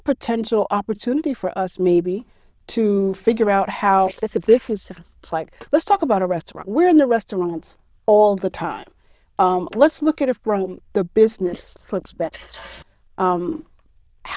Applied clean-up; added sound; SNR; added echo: neural diffusion model UNIVERSE++.